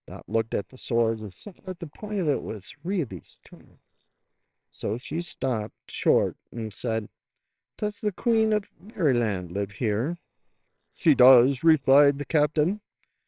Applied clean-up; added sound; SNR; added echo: neural separator model SepFormer WHAMR!.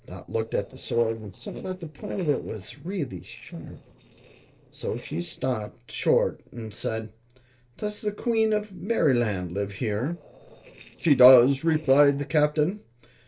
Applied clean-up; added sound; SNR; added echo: neural separator model SepFormer DNS4.